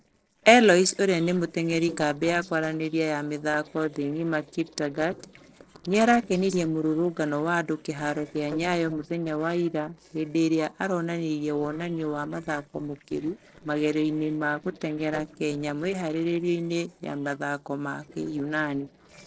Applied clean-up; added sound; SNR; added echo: neural separator model SepFormer DNS4.